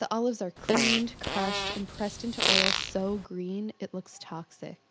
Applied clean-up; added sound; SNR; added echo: none; Fart; -3 dB; none.